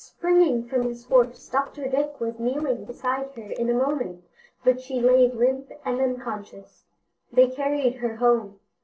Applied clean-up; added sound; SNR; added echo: neural separator model SepFormer DNS4.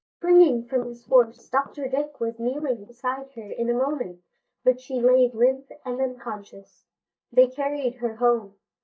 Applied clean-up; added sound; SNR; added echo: neural mask model DeepFilterNet 3.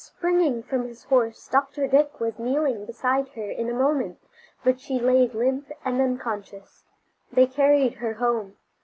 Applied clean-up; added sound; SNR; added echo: none; none; none; none.